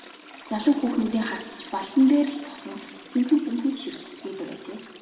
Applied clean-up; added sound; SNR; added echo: none; Trickle, dribble / Toilet flush; 19 dB; reverberation time 1.6 s.